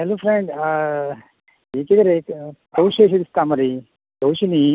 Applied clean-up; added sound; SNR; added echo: none; Dog; 17 dB; none.